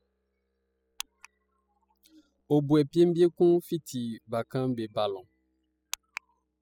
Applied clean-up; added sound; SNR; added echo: classical method spectral subtraction.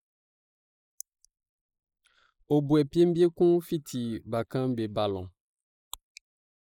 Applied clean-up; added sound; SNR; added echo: neural mask model Resemble Enhance denoiser.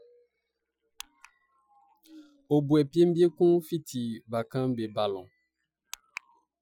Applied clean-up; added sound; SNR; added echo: classical method Wiener filter.